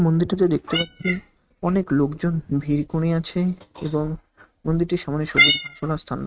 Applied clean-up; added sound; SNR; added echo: neural mask model RNNoise.